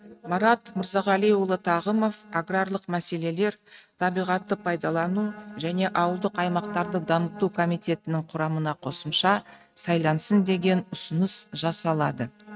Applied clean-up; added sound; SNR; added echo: neural mask model RNNoise.